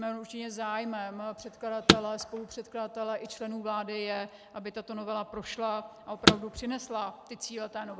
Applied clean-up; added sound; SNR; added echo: none; Car; -4 dB; none.